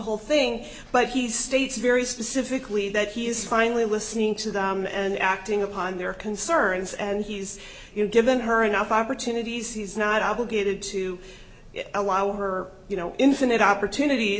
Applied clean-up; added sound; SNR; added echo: none; none; none; none.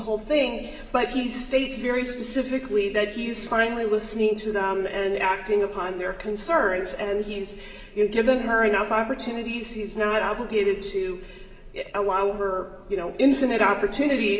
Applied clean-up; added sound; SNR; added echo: none; none; none; reverberation time 1.8 s.